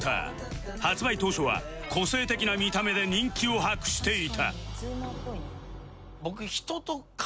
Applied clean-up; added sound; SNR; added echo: none; none; none; none.